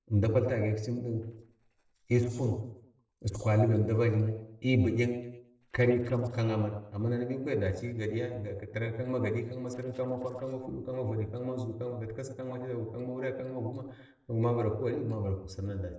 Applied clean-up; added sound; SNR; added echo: neural separator model SepFormer DNS4.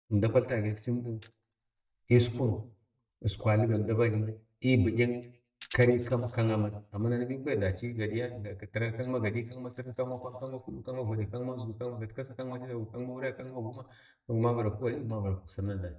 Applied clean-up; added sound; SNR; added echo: neural mask model DeepFilterNet 3.